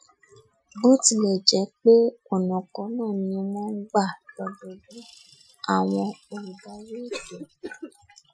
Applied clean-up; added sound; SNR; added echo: classical method Wiener filter.